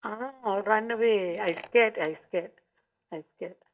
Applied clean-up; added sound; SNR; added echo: neural mask model DeepFilterNet 3.